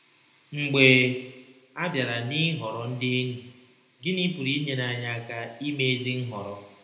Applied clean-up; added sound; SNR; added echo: none; none; none; reverberation time 0.8 s.